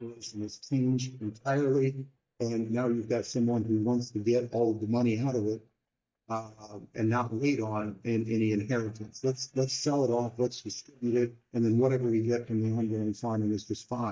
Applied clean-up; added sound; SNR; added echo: neural mask model DeepFilterNet 3.